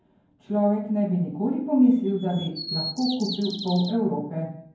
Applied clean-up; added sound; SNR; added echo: none; Bird vocalization, bird call, bird song; 11 dB; reverberation time 0.9 s.